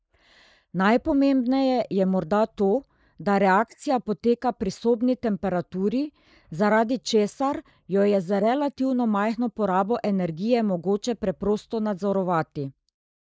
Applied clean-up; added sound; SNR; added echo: neural mask model Resemble Enhance denoiser.